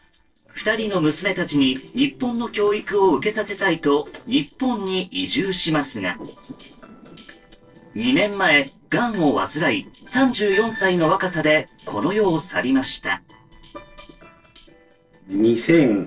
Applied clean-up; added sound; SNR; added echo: neural separator model SepFormer DNS4.